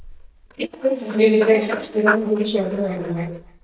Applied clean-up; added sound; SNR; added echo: neural mask model DeepFilterNet 3.